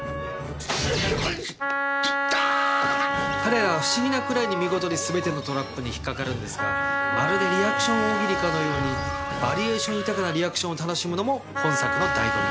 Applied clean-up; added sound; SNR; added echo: none; Wind instrument, woodwind instrument; 1 dB; none.